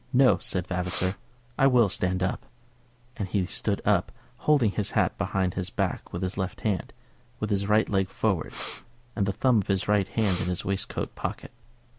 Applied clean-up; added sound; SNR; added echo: none; Breathing; 10 dB; none.